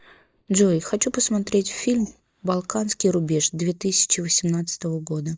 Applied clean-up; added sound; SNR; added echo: neural mask model DeepFilterNet 3.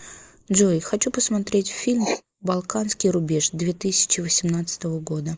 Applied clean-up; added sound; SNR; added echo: neural mask model Resemble Enhance denoiser.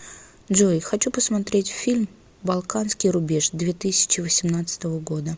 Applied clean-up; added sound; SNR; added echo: none; none; none; none.